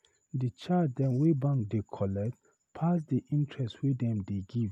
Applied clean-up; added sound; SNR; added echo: none; none; none; none.